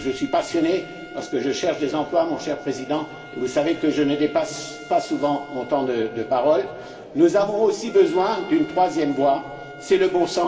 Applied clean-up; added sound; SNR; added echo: none; Trumpet; 20 dB; reverberation time 2.3 s.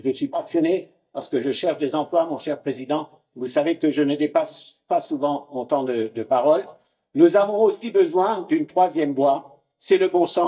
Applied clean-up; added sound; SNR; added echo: neural mask model DeepFilterNet 3.